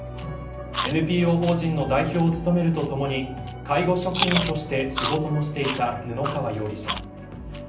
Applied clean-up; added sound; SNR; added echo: none; Chewing, mastication; 6 dB; reverberation time 0.6 s.